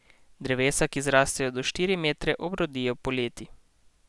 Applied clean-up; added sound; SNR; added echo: none; none; none; none.